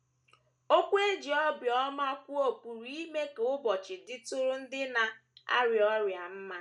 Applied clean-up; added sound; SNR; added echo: none; none; none; none.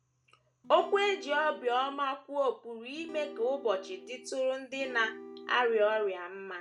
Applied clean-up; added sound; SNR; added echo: none; Acoustic guitar / Strum; 15 dB; none.